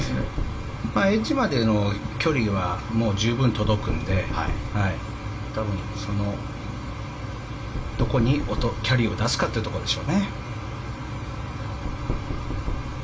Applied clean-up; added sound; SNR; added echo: none; Knock; 9 dB; reverberation time 0.2 s.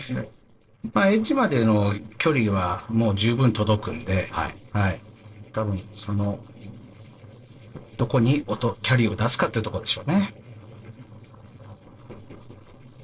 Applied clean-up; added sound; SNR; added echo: neural separator model SepFormer DNS4.